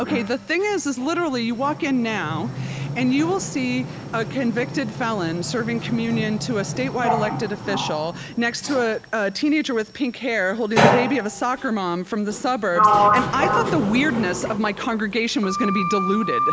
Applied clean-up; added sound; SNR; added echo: none; Sliding door; 2 dB; none.